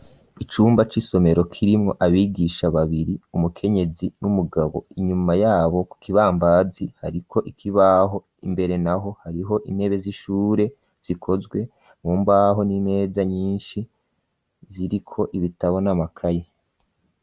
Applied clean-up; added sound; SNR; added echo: none; none; none; none.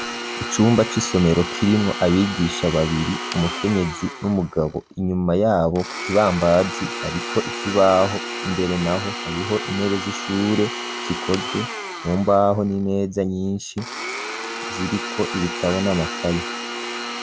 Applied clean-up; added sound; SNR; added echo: none; Domestic sounds, home sounds; 8 dB; none.